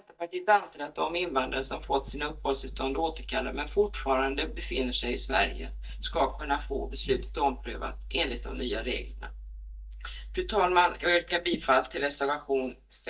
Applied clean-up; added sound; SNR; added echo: neural mask model DeepFilterNet 3.